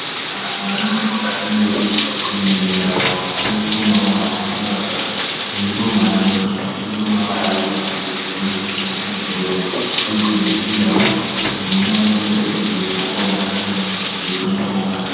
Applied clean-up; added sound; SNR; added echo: none; Bathtub (filling or washing); 3 dB; reverberation time 2.1 s.